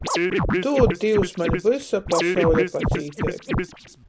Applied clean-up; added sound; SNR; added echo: none; Scratching (performance technique); 1 dB; none.